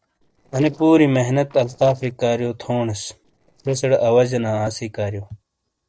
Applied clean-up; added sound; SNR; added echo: neural separator model SepFormer DNS4.